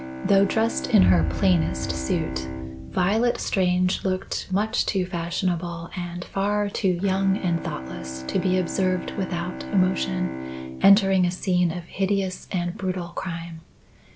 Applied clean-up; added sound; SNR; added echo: none; Bowed string instrument + Boom; 9 dB; none.